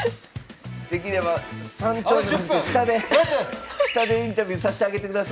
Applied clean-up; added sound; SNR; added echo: none; none; none; none.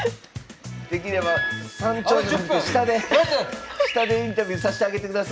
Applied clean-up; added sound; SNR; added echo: none; Wind instrument, woodwind instrument; 13 dB; none.